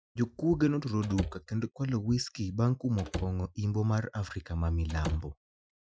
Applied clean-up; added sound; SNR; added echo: classical method Wiener filter.